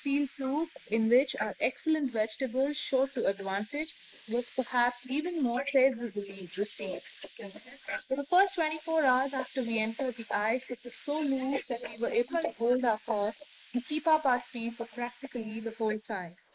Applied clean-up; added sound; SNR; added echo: neural mask model Resemble Enhance denoiser.